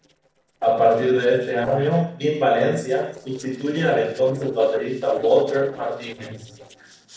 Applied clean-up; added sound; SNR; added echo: neural separator model SepFormer DNS4.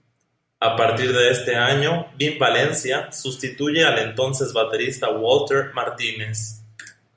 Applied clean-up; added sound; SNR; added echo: none; none; none; none.